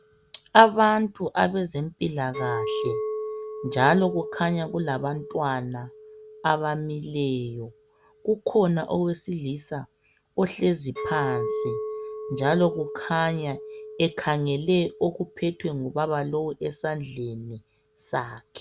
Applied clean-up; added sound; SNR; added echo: none; Chink, clink; 10 dB; none.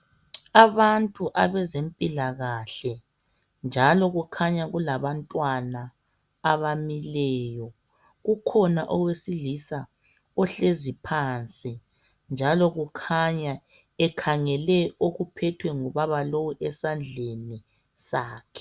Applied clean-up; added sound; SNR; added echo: none; none; none; none.